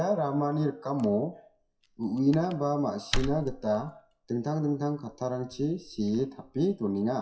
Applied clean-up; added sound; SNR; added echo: classical method WPE with log-MMSE.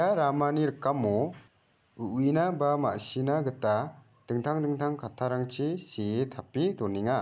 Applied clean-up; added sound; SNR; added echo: none; none; none; none.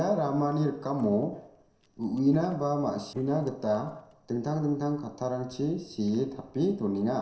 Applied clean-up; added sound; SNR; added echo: neural separator model SepFormer DNS4.